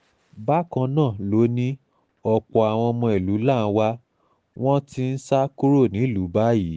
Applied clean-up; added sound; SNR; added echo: none; none; none; none.